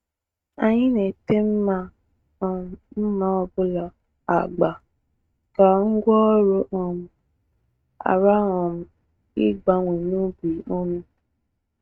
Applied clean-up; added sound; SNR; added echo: neural mask model RNNoise.